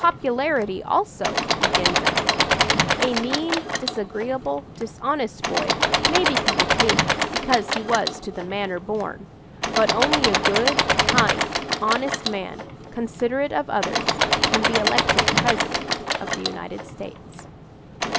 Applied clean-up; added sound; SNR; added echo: none; Engine / Mechanisms; -3 dB; none.